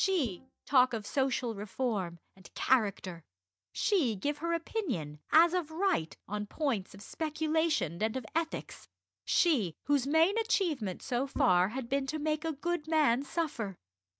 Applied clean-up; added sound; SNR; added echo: neural mask model DeepFilterNet 3.